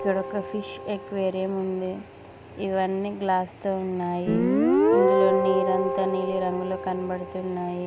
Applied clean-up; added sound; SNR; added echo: none; Guitar; -1 dB; none.